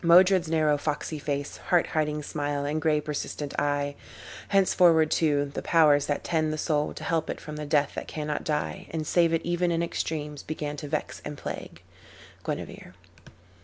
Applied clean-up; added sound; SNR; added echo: none; none; none; none.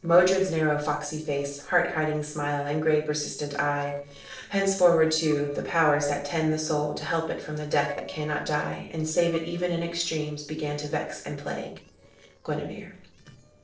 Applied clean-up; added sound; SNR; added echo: neural separator model SepFormer DNS4.